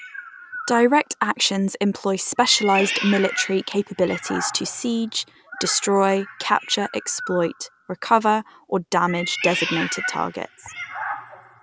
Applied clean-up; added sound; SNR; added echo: none; Meow; 10 dB; none.